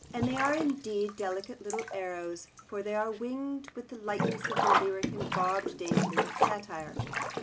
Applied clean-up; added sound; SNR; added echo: none; Sink (filling or washing); -1 dB; none.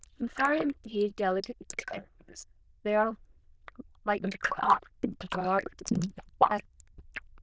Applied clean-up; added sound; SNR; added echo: neural diffusion model UNIVERSE++.